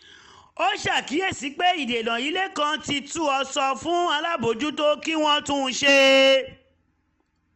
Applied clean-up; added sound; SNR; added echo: none; none; none; none.